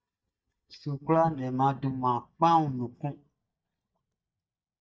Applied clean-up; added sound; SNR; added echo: neural mask model DeepFilterNet 3.